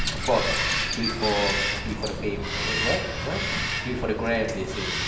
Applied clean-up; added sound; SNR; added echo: none; Bird vocalization, bird call, bird song; -1 dB; reverberation time 1.4 s.